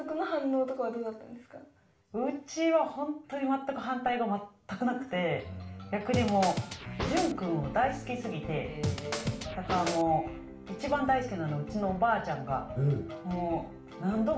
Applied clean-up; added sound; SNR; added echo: none; Scratching (performance technique); 4 dB; reverberation time 0.4 s.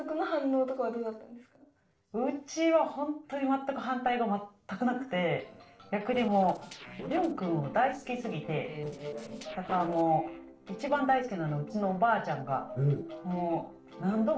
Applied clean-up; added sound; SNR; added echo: neural separator model SepFormer DNS4.